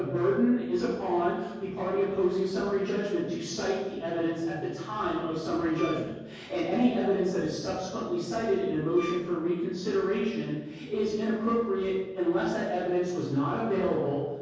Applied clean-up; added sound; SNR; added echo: none; Wind instrument, woodwind instrument; 14 dB; reverberation time 1.3 s.